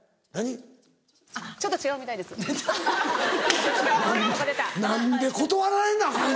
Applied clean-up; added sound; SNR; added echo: none; none; none; none.